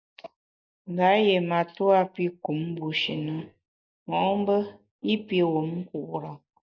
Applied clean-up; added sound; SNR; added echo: neural mask model Resemble Enhance denoiser.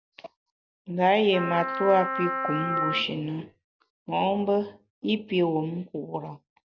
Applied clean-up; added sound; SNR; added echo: none; Wind instrument, woodwind instrument; 3 dB; none.